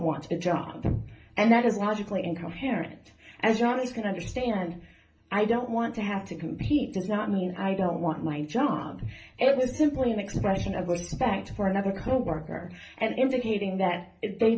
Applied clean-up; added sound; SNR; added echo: none; none; none; reverberation time 0.3 s.